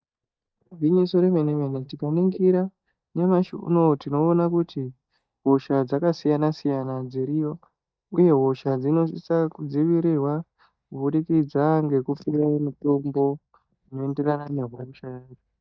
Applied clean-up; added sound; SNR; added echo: neural mask model DeepFilterNet 3.